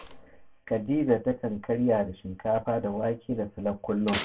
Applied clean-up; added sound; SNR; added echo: none; Slam; 14 dB; reverberation time 0.2 s.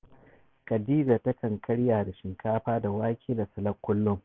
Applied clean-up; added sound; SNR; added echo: none; none; none; none.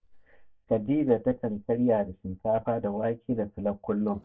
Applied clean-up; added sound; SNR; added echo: neural mask model DeepFilterNet 3.